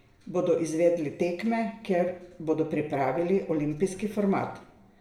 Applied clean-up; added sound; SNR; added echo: none; none; none; reverberation time 0.7 s.